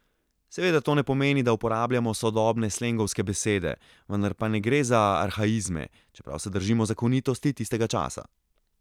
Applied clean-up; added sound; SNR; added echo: none; none; none; none.